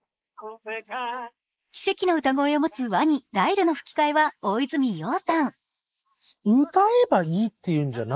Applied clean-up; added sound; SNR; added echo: neural mask model Resemble Enhance denoiser.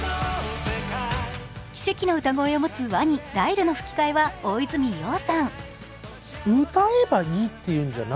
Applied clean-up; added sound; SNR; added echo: none; Tap; 16 dB; none.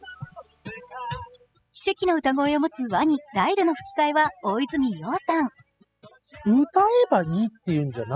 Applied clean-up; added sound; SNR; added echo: classical method spectral subtraction.